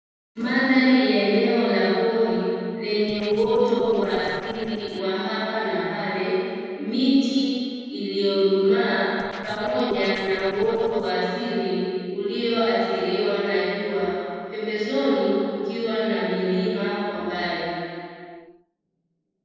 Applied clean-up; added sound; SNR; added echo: neural separator model SepFormer DNS4.